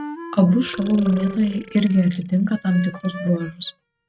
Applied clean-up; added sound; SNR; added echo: neural mask model RNNoise.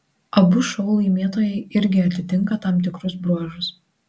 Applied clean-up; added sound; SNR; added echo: none; none; none; none.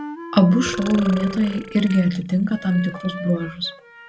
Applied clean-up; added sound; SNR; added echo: none; Wind instrument, woodwind instrument + Burping, eructation; 13 dB; none.